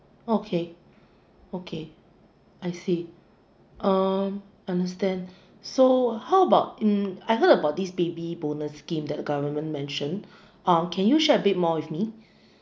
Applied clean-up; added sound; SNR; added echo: none; none; none; none.